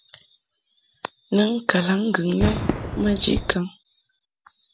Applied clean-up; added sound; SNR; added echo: none; Fireworks; 8 dB; none.